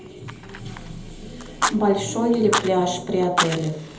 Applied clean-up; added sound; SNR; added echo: none; Fire; 6 dB; reverberation time 0.8 s.